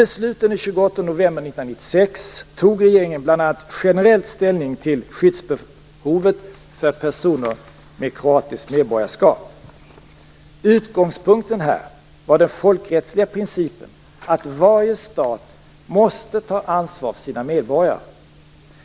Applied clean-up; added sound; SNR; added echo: none; none; none; none.